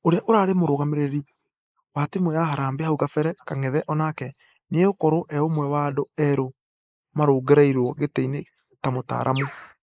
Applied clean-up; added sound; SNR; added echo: neural mask model Resemble Enhance denoiser.